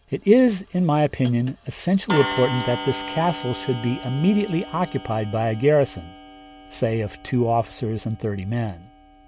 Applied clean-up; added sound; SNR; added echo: none; Clock; 13 dB; none.